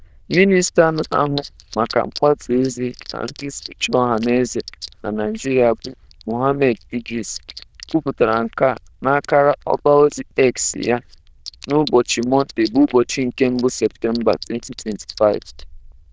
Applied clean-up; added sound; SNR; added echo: neural diffusion model UNIVERSE++.